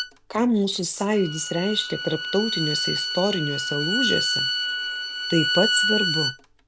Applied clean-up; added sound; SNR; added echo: none; Bowed string instrument; 1 dB; none.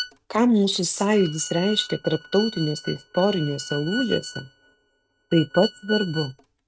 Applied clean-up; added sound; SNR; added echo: neural mask model RNNoise.